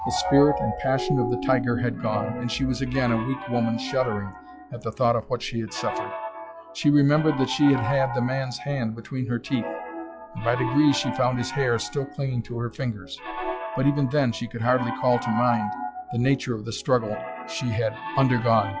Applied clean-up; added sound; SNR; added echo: classical method log-MMSE.